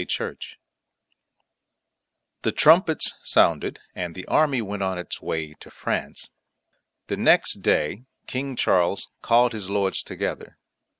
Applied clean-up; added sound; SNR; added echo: none; none; none; none.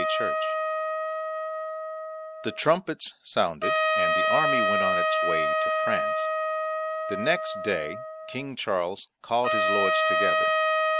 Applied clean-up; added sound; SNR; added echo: none; Trumpet; -5 dB; none.